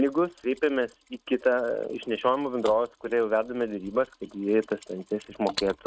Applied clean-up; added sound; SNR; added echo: neural mask model RNNoise.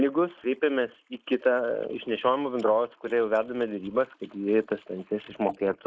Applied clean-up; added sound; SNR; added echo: neural mask model Resemble Enhance denoiser.